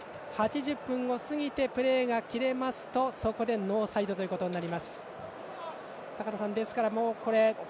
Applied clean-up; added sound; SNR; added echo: none; none; none; none.